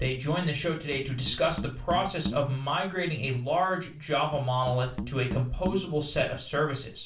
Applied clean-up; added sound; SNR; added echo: none; Musical instrument; 11 dB; reverberation time 0.3 s.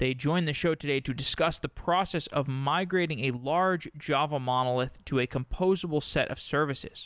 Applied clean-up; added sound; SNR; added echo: none; none; none; none.